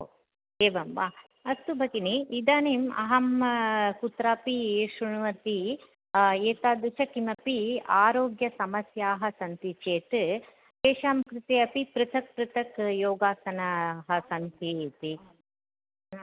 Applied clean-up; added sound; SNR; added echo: none; none; none; none.